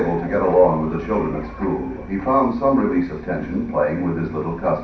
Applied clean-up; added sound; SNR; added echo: none; Traffic noise, roadway noise; 18 dB; reverberation time 0.6 s.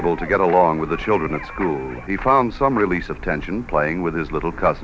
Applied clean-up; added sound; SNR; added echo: none; none; none; none.